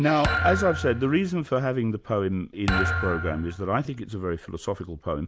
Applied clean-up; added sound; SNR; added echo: none; Thump, thud; 5 dB; none.